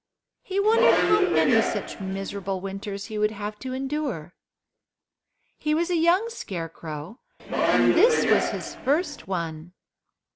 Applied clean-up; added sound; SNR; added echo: none; Subway, metro, underground; -1 dB; none.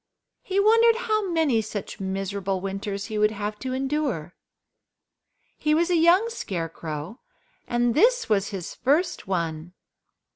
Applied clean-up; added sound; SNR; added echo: none; none; none; none.